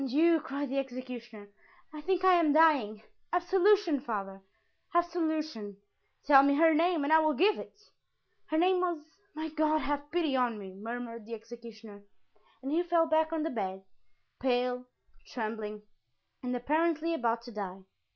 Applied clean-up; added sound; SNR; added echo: none; none; none; none.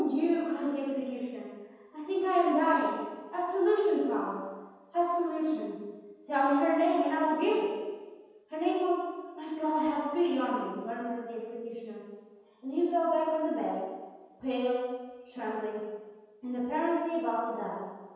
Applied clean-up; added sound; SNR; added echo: none; none; none; reverberation time 1.2 s.